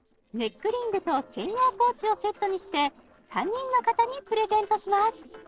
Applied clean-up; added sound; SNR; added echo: neural separator model SepFormer DNS4.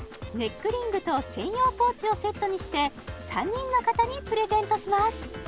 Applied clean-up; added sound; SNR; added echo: none; none; none; none.